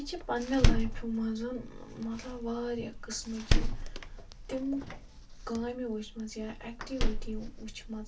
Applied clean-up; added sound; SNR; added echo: none; Door; -4 dB; reverberation time 0.2 s.